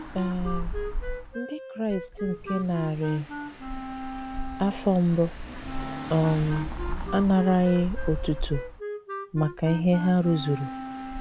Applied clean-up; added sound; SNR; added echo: none; Wind instrument, woodwind instrument + Engine / Car; 6 dB; none.